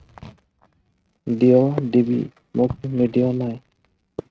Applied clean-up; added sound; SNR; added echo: neural mask model RNNoise.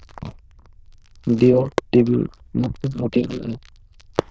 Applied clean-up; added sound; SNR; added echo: neural diffusion model UNIVERSE++.